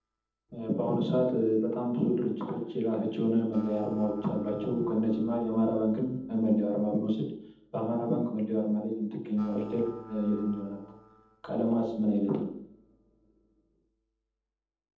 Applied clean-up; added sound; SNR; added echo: neural separator model SepFormer DNS4.